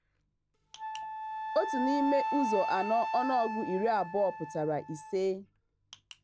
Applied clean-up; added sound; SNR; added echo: none; Wind instrument, woodwind instrument; 5 dB; none.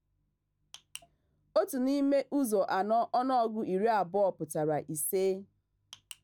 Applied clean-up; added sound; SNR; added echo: none; none; none; none.